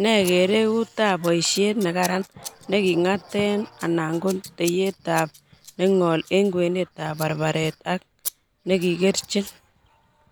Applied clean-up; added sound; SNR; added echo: none; Scissors; 20 dB; none.